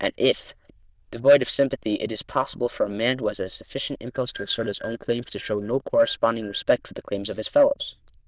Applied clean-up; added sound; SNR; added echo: neural diffusion model UNIVERSE++.